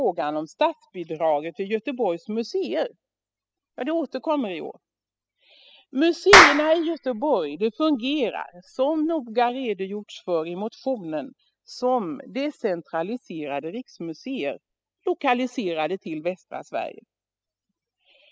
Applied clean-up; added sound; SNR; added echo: classical method spectral subtraction.